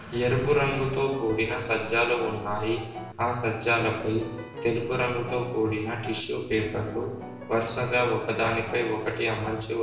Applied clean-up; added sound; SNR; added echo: none; Piano; 13 dB; reverberation time 0.9 s.